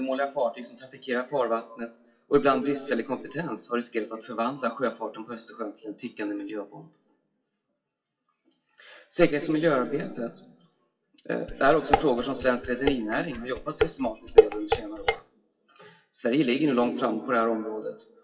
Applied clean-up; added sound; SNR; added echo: classical method WPE with log-MMSE.